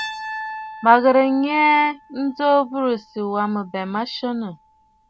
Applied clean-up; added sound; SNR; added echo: none; Piano; 16 dB; none.